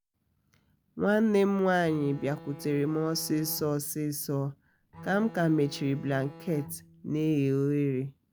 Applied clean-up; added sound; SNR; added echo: none; Bowed string instrument; 19 dB; none.